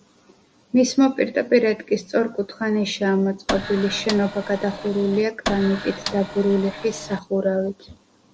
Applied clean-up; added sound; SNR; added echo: none; Printer; 9 dB; none.